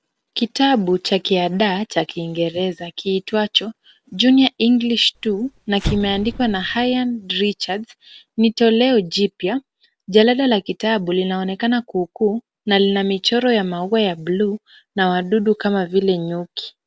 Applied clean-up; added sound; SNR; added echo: none; Explosion; 10 dB; none.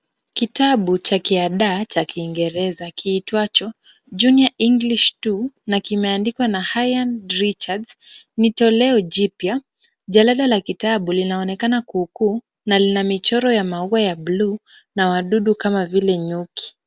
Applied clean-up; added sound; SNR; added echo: none; none; none; none.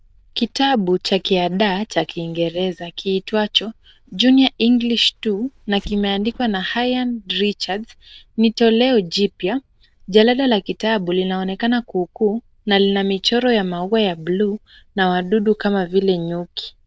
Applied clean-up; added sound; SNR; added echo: neural diffusion model UNIVERSE++.